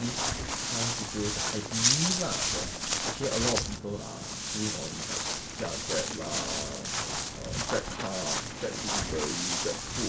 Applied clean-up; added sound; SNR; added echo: none; Walk, footsteps; -4 dB; none.